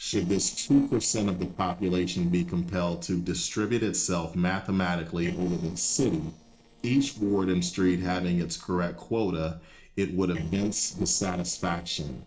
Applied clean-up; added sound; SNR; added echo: neural separator model SepFormer DNS4.